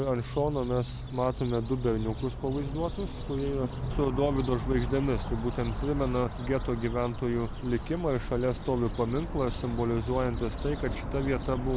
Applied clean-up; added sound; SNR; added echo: none; none; none; none.